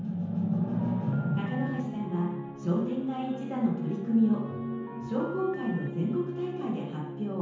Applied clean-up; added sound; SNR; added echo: none; Telephone; 19 dB; reverberation time 0.9 s.